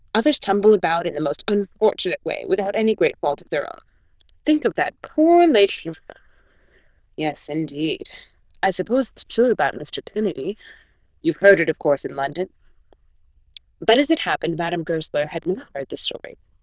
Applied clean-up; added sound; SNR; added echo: neural diffusion model UNIVERSE++.